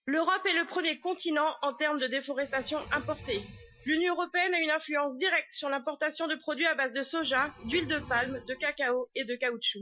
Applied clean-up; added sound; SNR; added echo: classical method Wiener filter.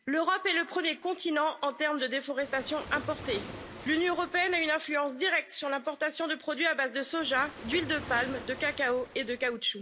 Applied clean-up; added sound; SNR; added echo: none; Waves, surf; 13 dB; none.